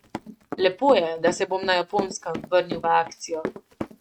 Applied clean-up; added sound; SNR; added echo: neural mask model RNNoise.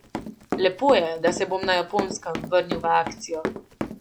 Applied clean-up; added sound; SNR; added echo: none; Run; 8 dB; none.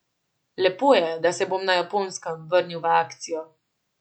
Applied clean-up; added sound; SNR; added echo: none; none; none; none.